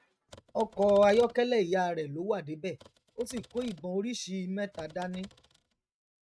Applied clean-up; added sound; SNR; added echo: neural mask model RNNoise.